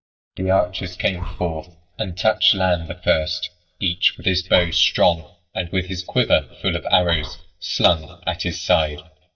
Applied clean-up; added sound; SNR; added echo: neural mask model DeepFilterNet 3.